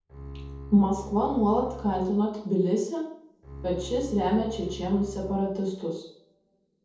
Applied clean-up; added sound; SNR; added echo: none; Bowed string instrument; 14 dB; reverberation time 0.7 s.